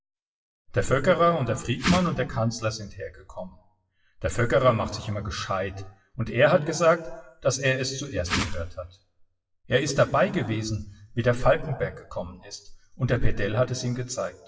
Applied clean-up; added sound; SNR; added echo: classical method WPE with log-MMSE.